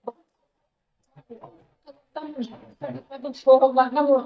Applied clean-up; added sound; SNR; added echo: neural mask model DeepFilterNet 3.